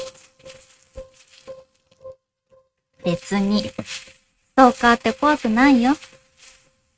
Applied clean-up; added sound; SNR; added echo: neural mask model RNNoise.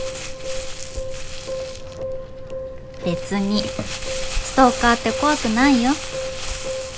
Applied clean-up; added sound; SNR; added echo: none; Crumpling, crinkling; 7 dB; none.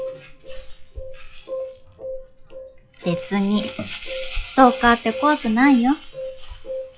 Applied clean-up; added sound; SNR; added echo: classical method log-MMSE.